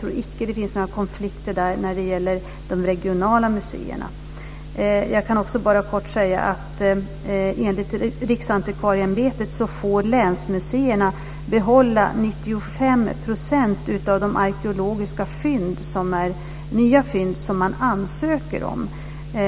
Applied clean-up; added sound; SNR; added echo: none; none; none; none.